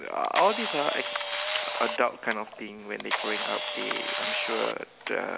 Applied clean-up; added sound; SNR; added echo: none; Camera; 3 dB; none.